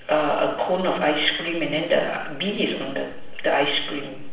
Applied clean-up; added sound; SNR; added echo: none; none; none; reverberation time 0.7 s.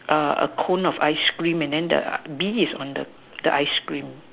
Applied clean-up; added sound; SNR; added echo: none; none; none; none.